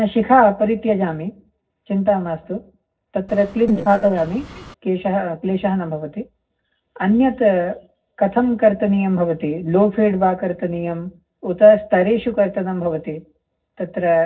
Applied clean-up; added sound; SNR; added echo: neural separator model SepFormer DNS4.